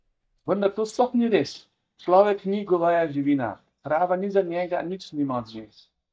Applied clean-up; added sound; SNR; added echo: neural mask model DeepFilterNet 3.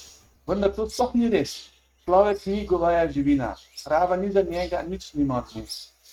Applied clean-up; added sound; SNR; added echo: neural mask model RNNoise.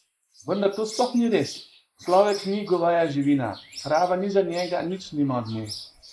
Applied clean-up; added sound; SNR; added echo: neural mask model Resemble Enhance denoiser.